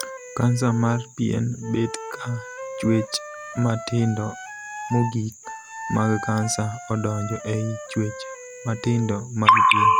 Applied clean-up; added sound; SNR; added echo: none; Wind instrument, woodwind instrument; 13 dB; none.